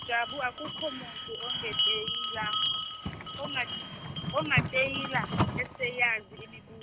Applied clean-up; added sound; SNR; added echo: none; Bell; 0 dB; none.